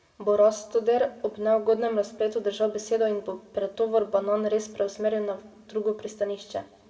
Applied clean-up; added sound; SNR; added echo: none; none; none; reverberation time 0.9 s.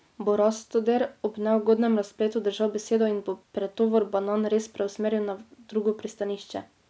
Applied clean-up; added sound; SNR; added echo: none; none; none; none.